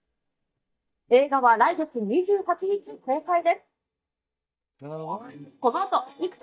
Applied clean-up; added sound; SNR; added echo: neural mask model DeepFilterNet 3.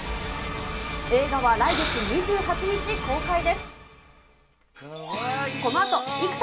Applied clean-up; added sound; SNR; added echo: none; Breathing; 6 dB; reverberation time 0.2 s.